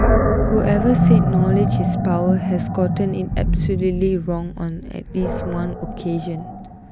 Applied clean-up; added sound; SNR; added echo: none; Animal; -3 dB; none.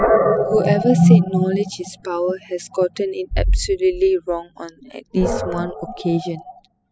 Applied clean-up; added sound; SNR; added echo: classical method spectral subtraction.